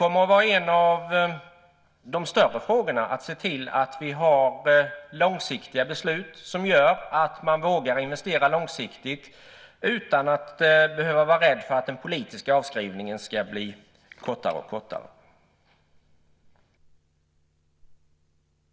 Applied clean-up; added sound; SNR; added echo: none; none; none; none.